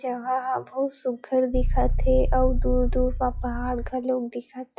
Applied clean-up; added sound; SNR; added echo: classical method log-MMSE.